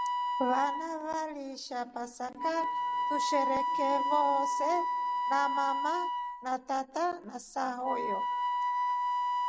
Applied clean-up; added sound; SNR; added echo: none; Wind instrument, woodwind instrument; -2 dB; none.